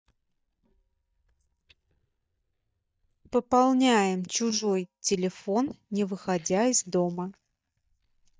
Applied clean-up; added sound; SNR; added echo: neural mask model DeepFilterNet 3.